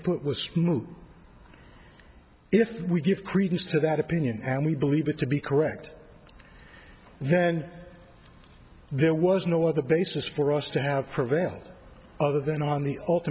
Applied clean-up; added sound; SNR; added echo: none; none; none; none.